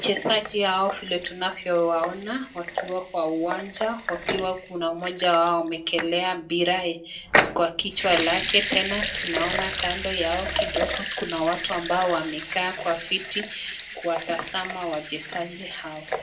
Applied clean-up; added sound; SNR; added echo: none; Sink (filling or washing) / Water tap, faucet / Liquid; 4 dB; reverberation time 0.2 s.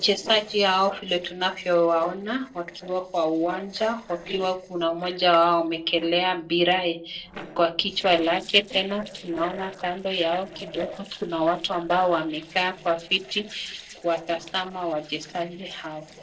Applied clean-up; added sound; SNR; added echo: neural separator model SepFormer DNS4.